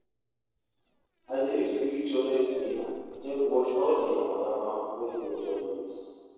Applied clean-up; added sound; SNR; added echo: neural separator model SepFormer DNS4.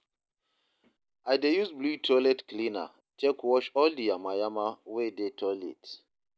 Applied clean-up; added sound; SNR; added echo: none; none; none; none.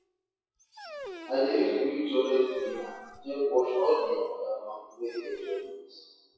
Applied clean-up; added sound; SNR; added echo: classical method WPE with log-MMSE.